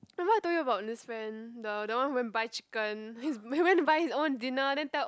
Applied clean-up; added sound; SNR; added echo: none; none; none; none.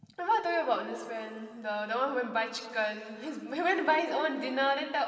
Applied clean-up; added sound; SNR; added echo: none; none; none; reverberation time 2.3 s.